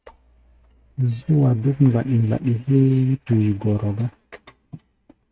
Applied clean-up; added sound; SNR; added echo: neural mask model RNNoise.